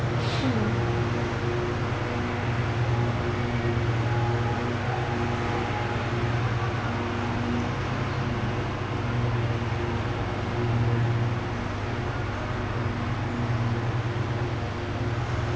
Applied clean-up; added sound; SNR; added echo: none; none; none; none.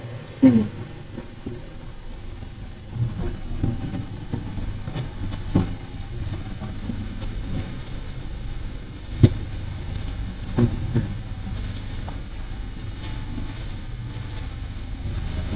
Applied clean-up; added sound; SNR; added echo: neural mask model DeepFilterNet 3.